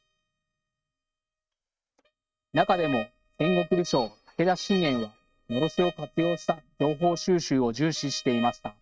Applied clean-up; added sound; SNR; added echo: neural mask model RNNoise.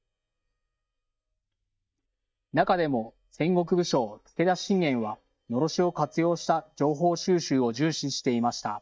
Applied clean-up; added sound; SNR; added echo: neural mask model DeepFilterNet 3.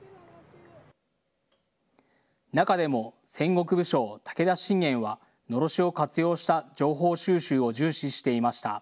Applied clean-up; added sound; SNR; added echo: none; none; none; none.